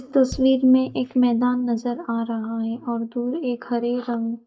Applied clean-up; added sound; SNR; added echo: neural mask model DeepFilterNet 3.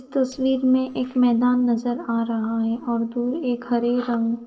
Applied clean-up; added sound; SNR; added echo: neural separator model SepFormer DNS4.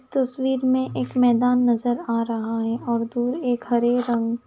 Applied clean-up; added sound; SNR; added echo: none; none; none; none.